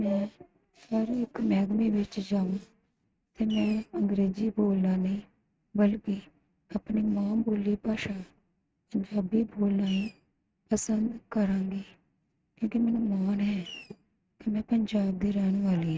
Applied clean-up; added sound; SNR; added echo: neural mask model RNNoise.